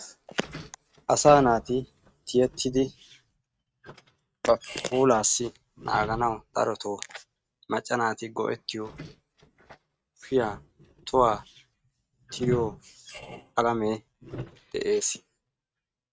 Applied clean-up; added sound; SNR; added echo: neural mask model RNNoise.